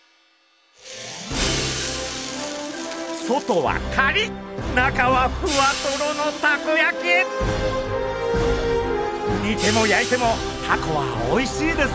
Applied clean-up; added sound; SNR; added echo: none; Hi-hat; 12 dB; none.